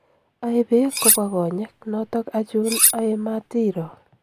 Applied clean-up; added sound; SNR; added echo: none; Cutlery, silverware; 0 dB; none.